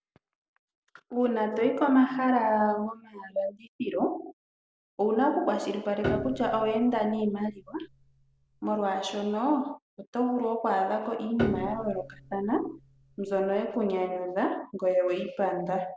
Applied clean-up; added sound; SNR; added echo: none; Piano; 10 dB; none.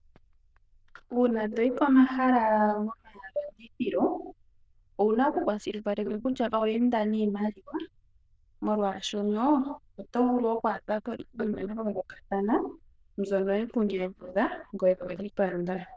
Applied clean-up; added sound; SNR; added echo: neural diffusion model UNIVERSE++.